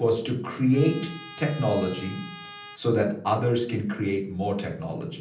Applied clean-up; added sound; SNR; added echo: none; Trumpet; 17 dB; reverberation time 0.6 s.